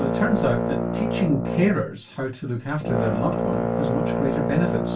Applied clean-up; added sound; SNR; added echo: none; Brass instrument; 0 dB; reverberation time 0.2 s.